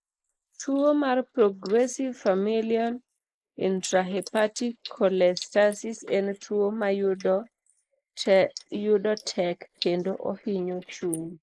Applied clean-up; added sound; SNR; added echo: neural mask model Resemble Enhance denoiser.